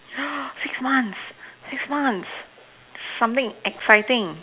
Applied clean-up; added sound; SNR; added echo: none; none; none; none.